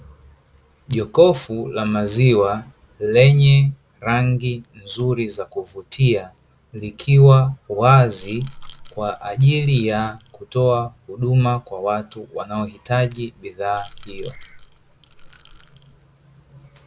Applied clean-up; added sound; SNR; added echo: none; Rattle / Rattle (instrument); 19 dB; none.